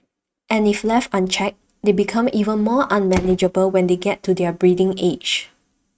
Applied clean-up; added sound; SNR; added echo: neural mask model RNNoise.